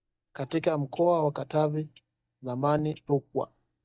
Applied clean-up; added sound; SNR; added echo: neural mask model DeepFilterNet 3.